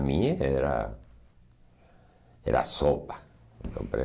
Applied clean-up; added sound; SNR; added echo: none; none; none; none.